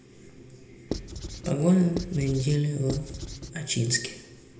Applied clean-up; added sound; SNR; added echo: none; Writing; 8 dB; reverberation time 1.4 s.